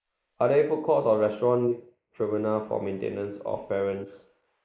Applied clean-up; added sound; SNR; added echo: neural mask model Resemble Enhance denoiser.